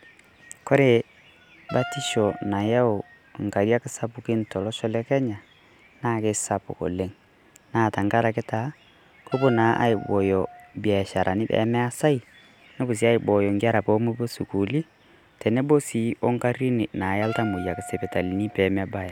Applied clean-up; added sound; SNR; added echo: none; Wind instrument, woodwind instrument; 15 dB; none.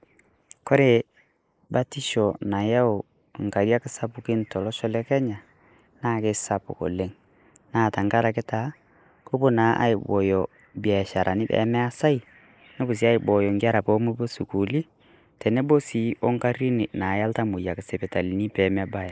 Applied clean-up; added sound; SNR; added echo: neural mask model Resemble Enhance denoiser.